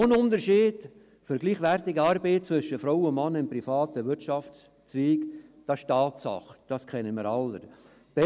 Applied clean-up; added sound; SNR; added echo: none; none; none; none.